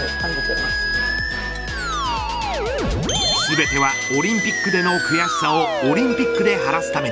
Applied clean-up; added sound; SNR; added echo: none; Musical instrument; 0 dB; none.